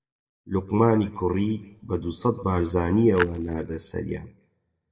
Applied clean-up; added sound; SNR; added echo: neural mask model DeepFilterNet 3.